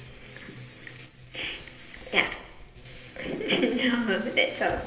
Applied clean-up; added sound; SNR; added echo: none; Typing; 18 dB; reverberation time 0.8 s.